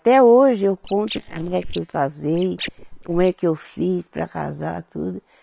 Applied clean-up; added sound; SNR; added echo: neural separator model SepFormer WHAM!.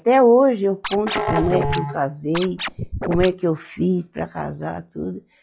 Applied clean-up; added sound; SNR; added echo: classical method log-MMSE.